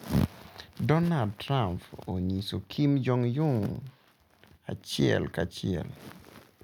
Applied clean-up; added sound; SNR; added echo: none; none; none; none.